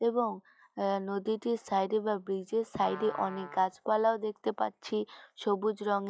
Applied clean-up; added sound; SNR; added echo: classical method log-MMSE.